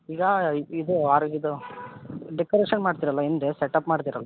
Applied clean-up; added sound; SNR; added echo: none; none; none; none.